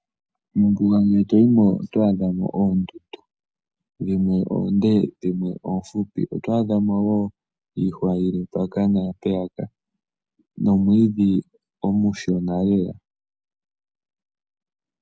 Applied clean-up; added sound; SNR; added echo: none; none; none; none.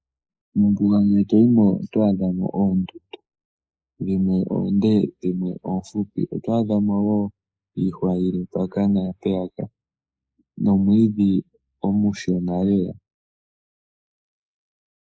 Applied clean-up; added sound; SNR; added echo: neural mask model Resemble Enhance denoiser.